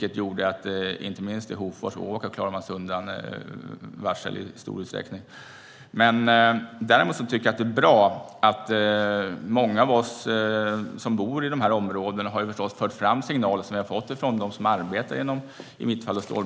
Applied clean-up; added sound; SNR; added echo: none; none; none; none.